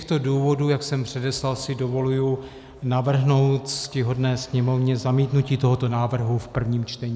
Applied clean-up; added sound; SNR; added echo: none; none; none; none.